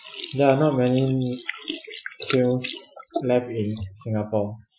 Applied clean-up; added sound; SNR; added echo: classical method Wiener filter.